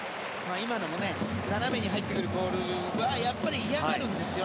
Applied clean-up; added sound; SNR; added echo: none; none; none; none.